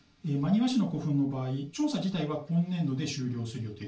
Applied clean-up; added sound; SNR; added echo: none; none; none; reverberation time 0.2 s.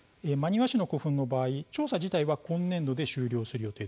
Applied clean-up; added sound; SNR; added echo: none; none; none; none.